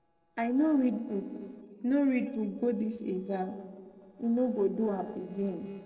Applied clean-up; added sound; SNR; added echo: neural separator model SepFormer DNS4.